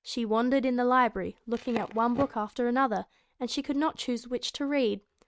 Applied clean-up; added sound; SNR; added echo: neural mask model RNNoise.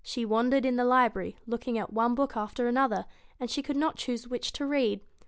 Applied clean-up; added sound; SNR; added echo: none; none; none; none.